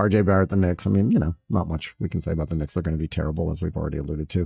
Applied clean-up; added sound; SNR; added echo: neural mask model DeepFilterNet 3.